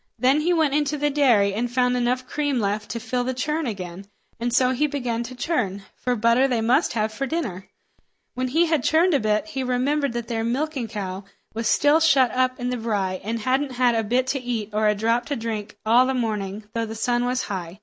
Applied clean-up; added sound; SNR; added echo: none; none; none; none.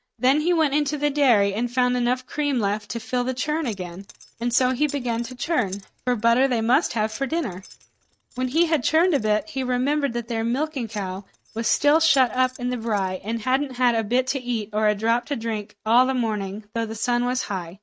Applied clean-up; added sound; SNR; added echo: neural mask model RNNoise.